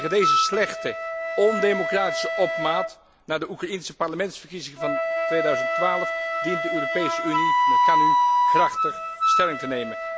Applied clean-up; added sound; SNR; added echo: none; Wind instrument, woodwind instrument; -3 dB; none.